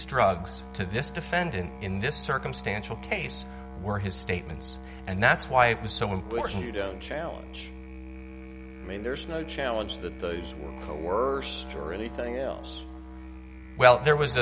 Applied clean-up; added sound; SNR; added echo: none; Musical instrument; 12 dB; none.